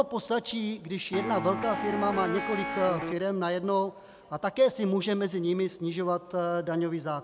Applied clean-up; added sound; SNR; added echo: none; Guitar; 4 dB; none.